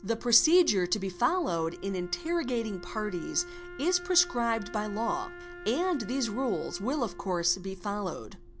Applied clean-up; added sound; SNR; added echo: none; Wind instrument, woodwind instrument; 16 dB; none.